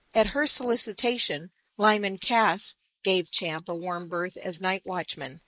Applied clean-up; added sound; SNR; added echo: neural mask model Resemble Enhance denoiser.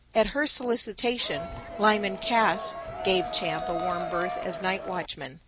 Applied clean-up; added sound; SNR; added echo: none; Crowd; 7 dB; none.